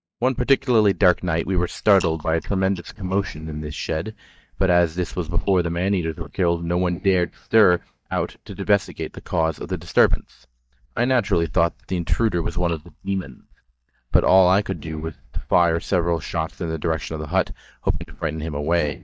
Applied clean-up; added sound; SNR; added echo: neural mask model DeepFilterNet 3.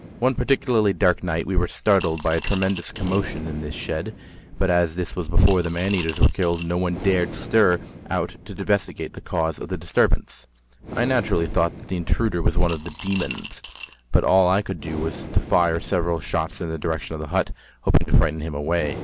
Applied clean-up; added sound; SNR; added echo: none; Breathing + Coin (dropping) / Glass; 15 dB; none.